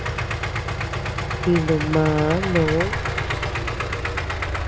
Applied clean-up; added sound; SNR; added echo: none; Idling; 0 dB; none.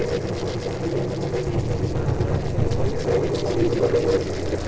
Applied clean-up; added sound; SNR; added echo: neural separator model SepFormer DNS4.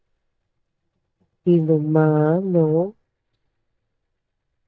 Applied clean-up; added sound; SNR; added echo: neural mask model DeepFilterNet 3.